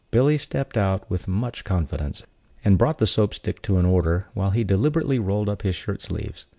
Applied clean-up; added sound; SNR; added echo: none; none; none; none.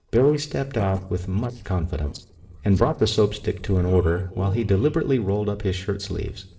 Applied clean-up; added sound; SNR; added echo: neural separator model SepFormer DNS4.